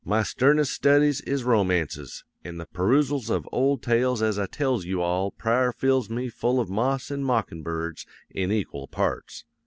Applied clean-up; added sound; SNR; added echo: none; none; none; none.